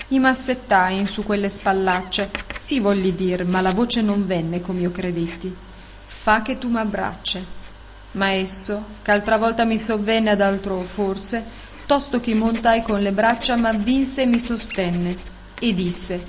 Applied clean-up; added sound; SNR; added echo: none; Writing + Squeak; 19 dB; none.